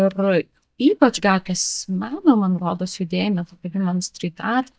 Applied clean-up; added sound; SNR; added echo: neural mask model DeepFilterNet 3.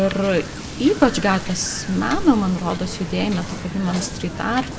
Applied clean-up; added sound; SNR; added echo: none; Wind / Boat, Water vehicle; 10 dB; reverberation time 1.9 s.